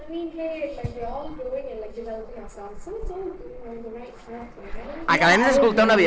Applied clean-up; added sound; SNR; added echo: neural separator model SepFormer DNS4.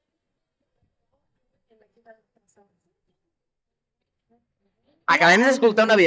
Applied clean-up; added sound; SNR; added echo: neural mask model DeepFilterNet 3.